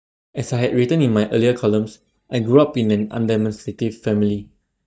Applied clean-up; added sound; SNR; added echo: neural mask model DeepFilterNet 3.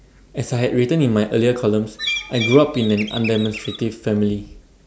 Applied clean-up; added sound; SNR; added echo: none; Bird; 8 dB; none.